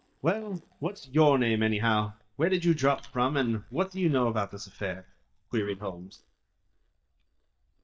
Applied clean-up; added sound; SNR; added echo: neural mask model DeepFilterNet 3.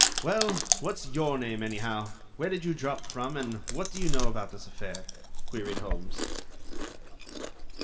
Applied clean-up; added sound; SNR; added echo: none; Chewing, mastication; -4 dB; reverberation time 2.4 s.